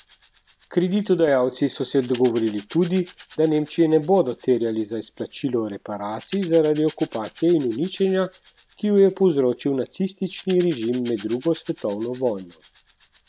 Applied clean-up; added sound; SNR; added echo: none; Rattle / Rattle (instrument); 12 dB; none.